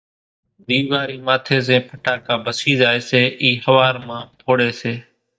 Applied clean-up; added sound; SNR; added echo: neural mask model DeepFilterNet 3.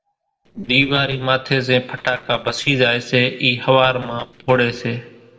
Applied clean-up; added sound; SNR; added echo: neural separator model SepFormer DNS4.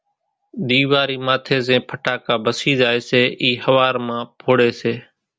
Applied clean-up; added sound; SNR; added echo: none; none; none; none.